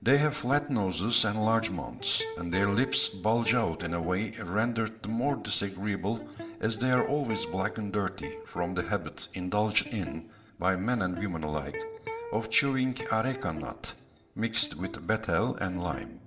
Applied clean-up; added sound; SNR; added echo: none; Electric guitar; 13 dB; reverberation time 0.9 s.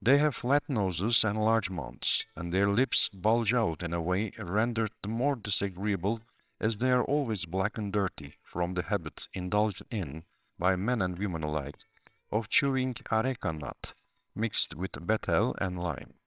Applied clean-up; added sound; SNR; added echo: neural separator model SepFormer WHAMR!.